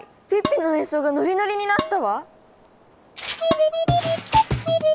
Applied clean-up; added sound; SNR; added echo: none; Dishes, pots, and pans; 11 dB; none.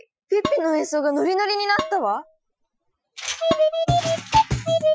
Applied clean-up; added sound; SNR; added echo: classical method Wiener filter.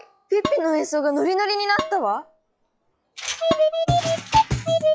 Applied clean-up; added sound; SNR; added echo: classical method log-MMSE.